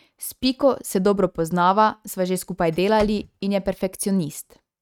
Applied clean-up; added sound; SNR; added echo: neural mask model RNNoise.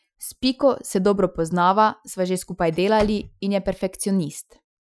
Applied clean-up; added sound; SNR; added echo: classical method Wiener filter.